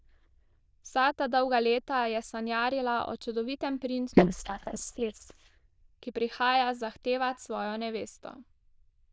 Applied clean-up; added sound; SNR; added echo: neural diffusion model UNIVERSE++.